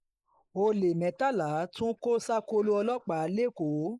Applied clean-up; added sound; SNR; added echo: neural mask model Resemble Enhance denoiser.